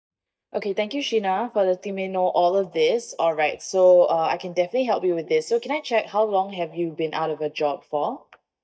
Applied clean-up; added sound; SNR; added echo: neural mask model DeepFilterNet 3.